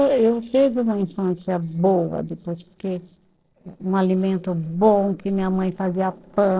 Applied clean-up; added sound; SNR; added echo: neural separator model SepFormer DNS4.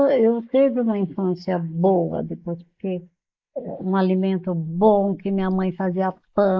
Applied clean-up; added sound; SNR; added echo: neural mask model Resemble Enhance denoiser.